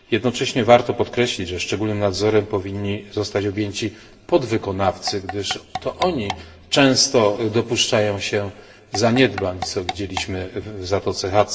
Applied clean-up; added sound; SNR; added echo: none; Tap / Percussion; 13 dB; reverberation time 0.6 s.